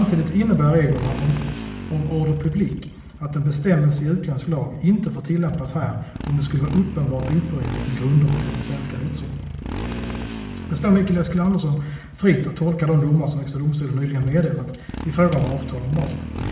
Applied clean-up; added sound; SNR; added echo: none; Motorcycle; 10 dB; reverberation time 0.8 s.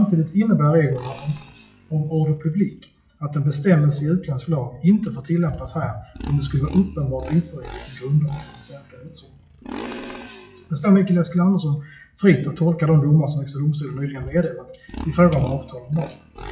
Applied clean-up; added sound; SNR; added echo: classical method WPE with log-MMSE.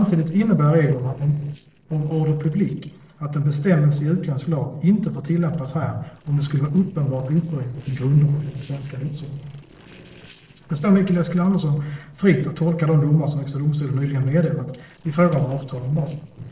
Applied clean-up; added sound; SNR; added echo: neural separator model SepFormer DNS4.